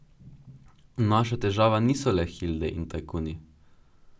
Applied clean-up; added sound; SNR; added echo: none; none; none; none.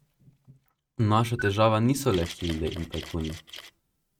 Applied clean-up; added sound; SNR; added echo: neural mask model RNNoise.